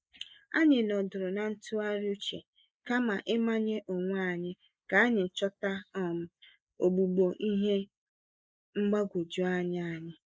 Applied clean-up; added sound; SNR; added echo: neural mask model Resemble Enhance denoiser.